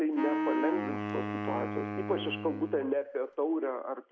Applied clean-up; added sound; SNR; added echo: none; Wind instrument, woodwind instrument; 2 dB; none.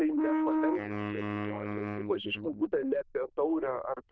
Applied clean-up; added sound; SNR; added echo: neural diffusion model UNIVERSE++.